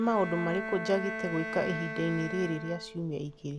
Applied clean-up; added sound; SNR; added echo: none; Bowed string instrument; 7 dB; none.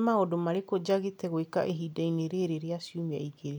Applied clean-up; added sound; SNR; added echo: none; none; none; none.